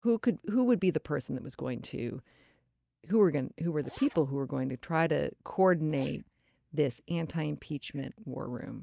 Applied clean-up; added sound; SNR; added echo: neural mask model DeepFilterNet 3.